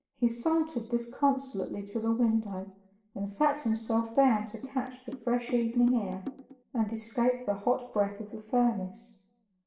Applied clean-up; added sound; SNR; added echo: neural separator model SepFormer DNS4.